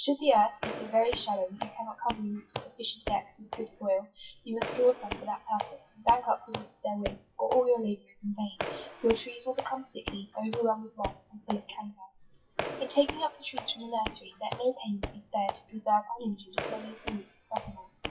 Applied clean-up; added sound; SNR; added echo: classical method WPE with log-MMSE.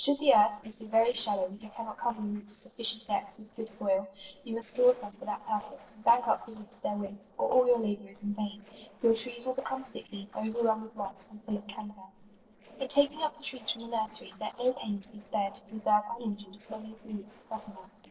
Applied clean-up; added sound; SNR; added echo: neural separator model SepFormer DNS4.